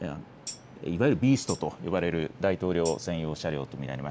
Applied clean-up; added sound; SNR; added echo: none; Tambourine; 17 dB; none.